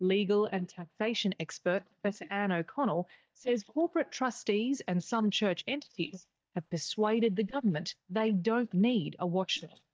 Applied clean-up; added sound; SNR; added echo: neural mask model DeepFilterNet 3.